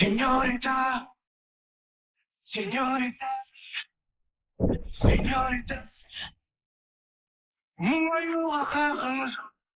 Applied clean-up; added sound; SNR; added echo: neural mask model Resemble Enhance denoiser.